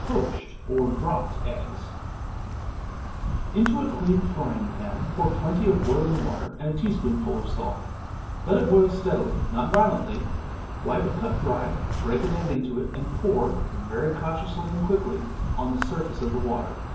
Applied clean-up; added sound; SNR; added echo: none; Insect; 3 dB; reverberation time 0.9 s.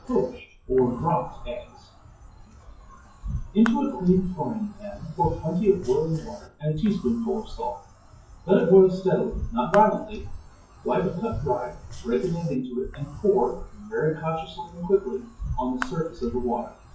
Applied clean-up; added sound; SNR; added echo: classical method WPE with log-MMSE.